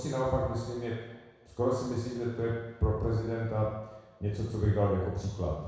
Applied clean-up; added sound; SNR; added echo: none; none; none; reverberation time 1.1 s.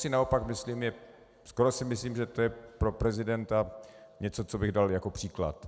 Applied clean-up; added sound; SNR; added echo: none; none; none; none.